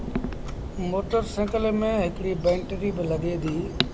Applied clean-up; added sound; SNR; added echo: none; Clock; 5 dB; none.